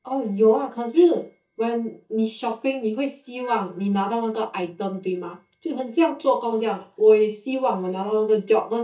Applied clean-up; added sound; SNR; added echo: neural mask model DeepFilterNet 3.